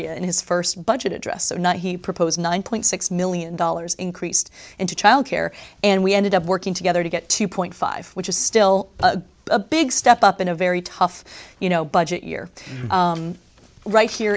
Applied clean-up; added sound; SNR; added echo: none; none; none; none.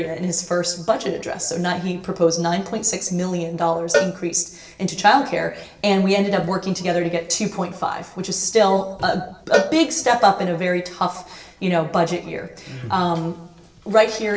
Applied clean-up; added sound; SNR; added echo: none; Cowbell; 6 dB; reverberation time 0.7 s.